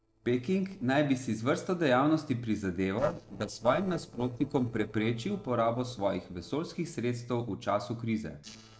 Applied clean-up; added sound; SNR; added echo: neural separator model SepFormer DNS4.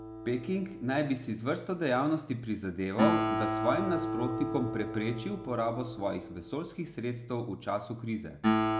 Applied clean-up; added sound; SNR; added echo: none; Acoustic guitar; 2 dB; none.